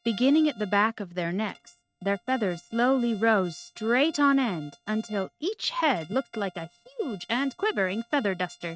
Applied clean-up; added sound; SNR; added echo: neural mask model RNNoise.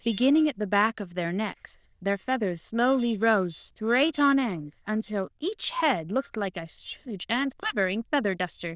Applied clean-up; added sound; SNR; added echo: neural diffusion model UNIVERSE++.